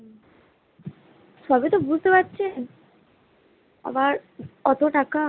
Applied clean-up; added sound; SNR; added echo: none; none; none; none.